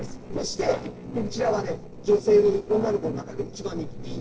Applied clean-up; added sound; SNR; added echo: neural separator model SepFormer DNS4.